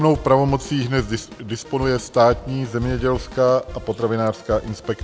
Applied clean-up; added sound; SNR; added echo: none; Drum kit; 14 dB; none.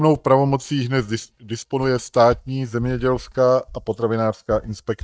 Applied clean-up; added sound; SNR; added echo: neural mask model DeepFilterNet 3.